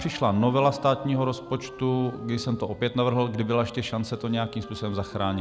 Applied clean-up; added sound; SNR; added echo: none; Wind instrument, woodwind instrument; 18 dB; none.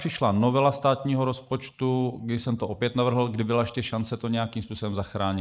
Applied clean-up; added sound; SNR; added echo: neural mask model Resemble Enhance denoiser.